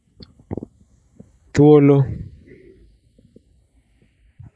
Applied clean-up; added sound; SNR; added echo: neural mask model Resemble Enhance denoiser.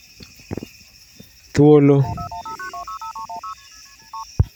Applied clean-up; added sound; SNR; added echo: none; Telephone; 12 dB; none.